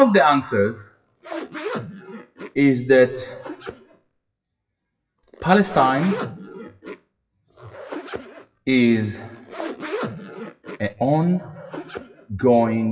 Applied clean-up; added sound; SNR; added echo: classical method WPE with log-MMSE.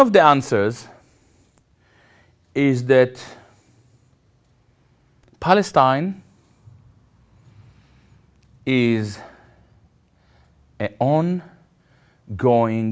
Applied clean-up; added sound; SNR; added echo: none; none; none; none.